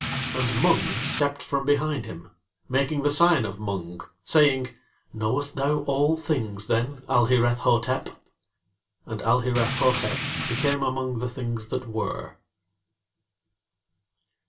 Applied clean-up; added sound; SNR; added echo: none; Rain; 1 dB; reverberation time 0.2 s.